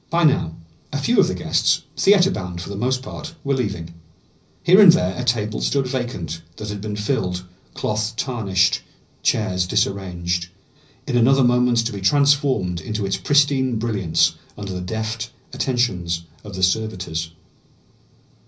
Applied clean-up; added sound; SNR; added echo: none; none; none; reverberation time 0.5 s.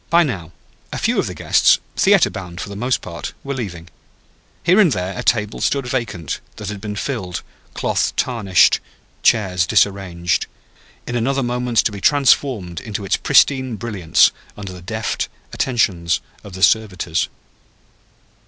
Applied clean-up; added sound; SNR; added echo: none; none; none; none.